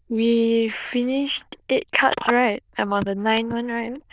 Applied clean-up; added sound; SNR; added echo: neural diffusion model UNIVERSE++.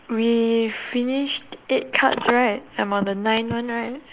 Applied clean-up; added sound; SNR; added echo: neural mask model Resemble Enhance denoiser.